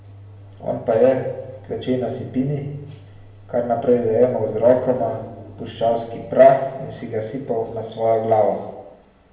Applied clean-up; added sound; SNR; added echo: none; Wind instrument, woodwind instrument; 19 dB; reverberation time 0.9 s.